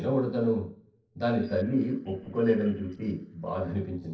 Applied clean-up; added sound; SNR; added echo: neural separator model SepFormer DNS4.